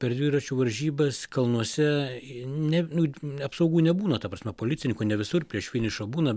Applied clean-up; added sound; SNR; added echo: none; none; none; none.